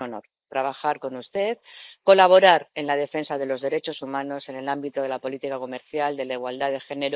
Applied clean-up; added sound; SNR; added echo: neural mask model Resemble Enhance denoiser.